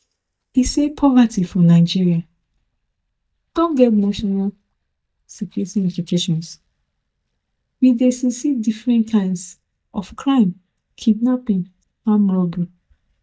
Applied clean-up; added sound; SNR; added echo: neural mask model DeepFilterNet 3.